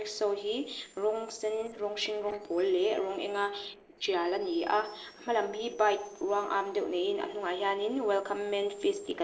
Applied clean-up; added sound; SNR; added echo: neural separator model SepFormer DNS4.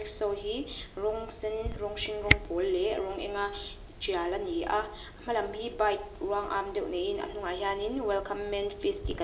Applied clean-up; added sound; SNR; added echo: none; Camera; 6 dB; reverberation time 0.7 s.